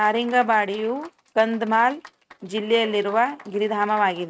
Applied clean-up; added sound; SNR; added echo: neural mask model RNNoise.